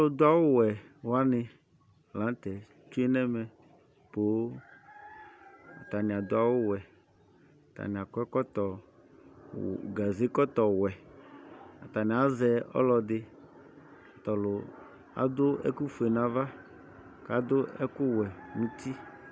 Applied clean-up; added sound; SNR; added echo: none; none; none; none.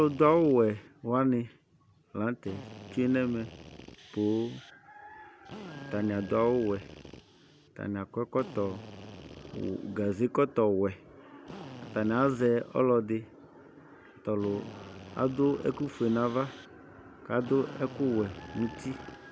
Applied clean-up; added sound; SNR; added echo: none; Drill; 18 dB; none.